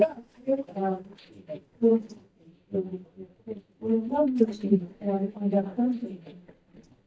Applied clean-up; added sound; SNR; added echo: neural mask model DeepFilterNet 3.